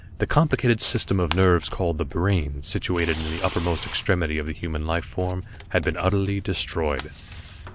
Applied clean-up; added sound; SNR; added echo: none; Tearing; 13 dB; none.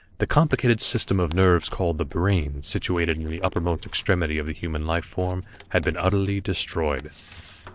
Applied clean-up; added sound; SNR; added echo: neural separator model SepFormer DNS4.